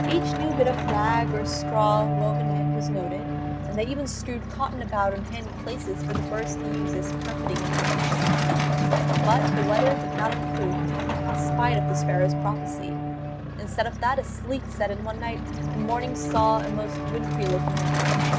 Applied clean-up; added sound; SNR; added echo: none; Bowed string instrument + Truck; -3 dB; none.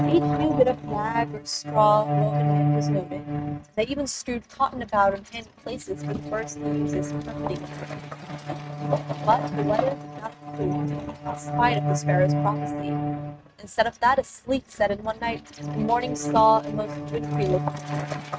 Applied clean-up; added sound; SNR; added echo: neural mask model RNNoise.